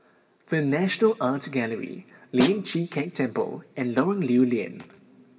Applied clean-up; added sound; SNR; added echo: none; Snare drum; 9 dB; reverberation time 1.4 s.